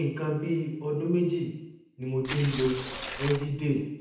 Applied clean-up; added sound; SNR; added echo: none; Tearing; 6 dB; reverberation time 0.8 s.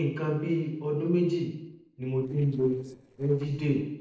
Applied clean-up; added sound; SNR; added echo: neural separator model SepFormer DNS4.